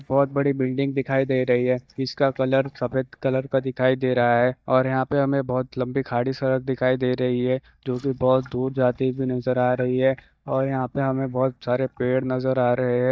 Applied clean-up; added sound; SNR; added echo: neural mask model DeepFilterNet 3.